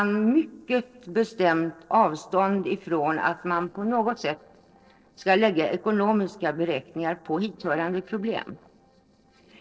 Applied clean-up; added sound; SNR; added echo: neural separator model SepFormer DNS4.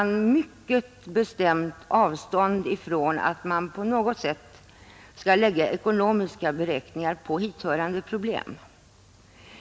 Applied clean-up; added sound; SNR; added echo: none; none; none; none.